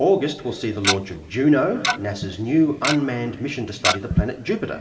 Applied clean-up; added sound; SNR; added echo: none; Tick-tock; 6 dB; reverberation time 2.1 s.